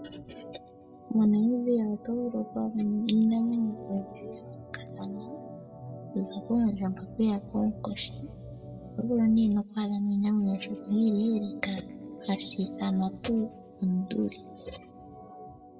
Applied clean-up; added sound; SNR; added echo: none; Organ; 15 dB; reverberation time 1.2 s.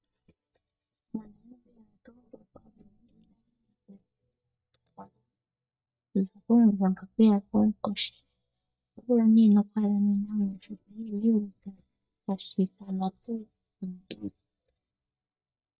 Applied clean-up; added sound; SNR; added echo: neural mask model DeepFilterNet 3.